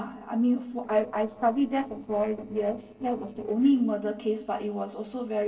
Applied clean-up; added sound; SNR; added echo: neural separator model SepFormer DNS4.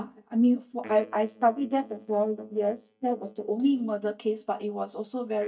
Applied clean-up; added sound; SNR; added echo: neural mask model DeepFilterNet 3.